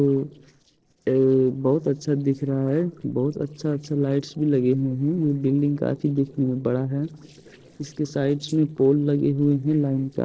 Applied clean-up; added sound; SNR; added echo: neural separator model SepFormer DNS4.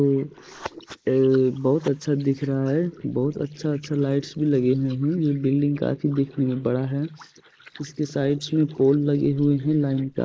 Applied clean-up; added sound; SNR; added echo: neural mask model Resemble Enhance denoiser.